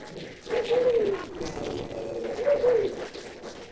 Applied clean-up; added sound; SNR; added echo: neural separator model SepFormer DNS4.